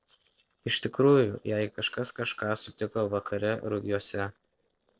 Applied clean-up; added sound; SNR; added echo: neural separator model SepFormer DNS4.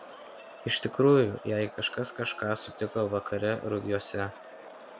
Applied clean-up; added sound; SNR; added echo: none; Crowd; 17 dB; none.